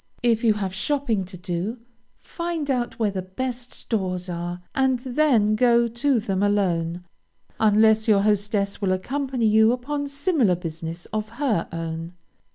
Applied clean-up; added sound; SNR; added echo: none; none; none; none.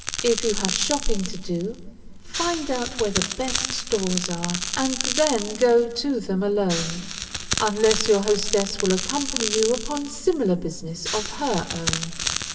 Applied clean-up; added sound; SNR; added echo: none; Crackle; 6 dB; reverberation time 2.8 s.